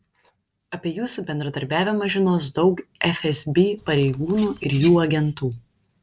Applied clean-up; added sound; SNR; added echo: neural separator model SepFormer DNS4.